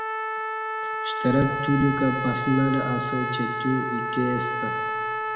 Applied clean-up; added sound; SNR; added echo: none; Trumpet; 2 dB; reverberation time 1.9 s.